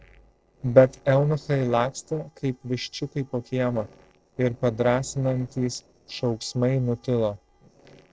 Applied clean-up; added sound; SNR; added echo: neural separator model SepFormer DNS4.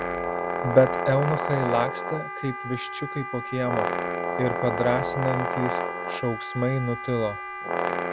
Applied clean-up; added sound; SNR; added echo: none; Wind instrument, woodwind instrument + Brass instrument; 2 dB; none.